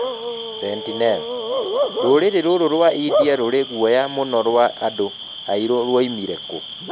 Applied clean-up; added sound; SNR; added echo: none; Bark / Cricket; 6 dB; none.